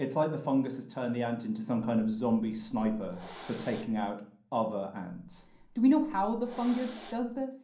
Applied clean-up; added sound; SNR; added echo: none; Hiss; 17 dB; reverberation time 0.6 s.